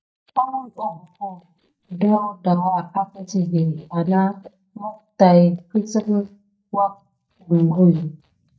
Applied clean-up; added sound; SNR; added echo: neural mask model DeepFilterNet 3.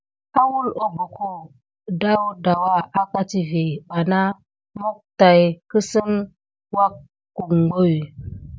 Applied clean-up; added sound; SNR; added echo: none; none; none; none.